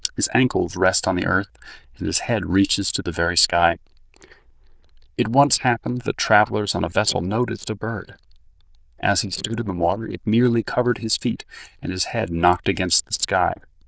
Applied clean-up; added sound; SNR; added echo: neural diffusion model UNIVERSE++.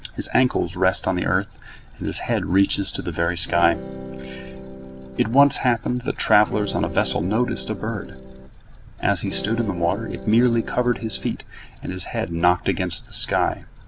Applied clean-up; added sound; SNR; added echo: none; Electric guitar / Strum; 13 dB; none.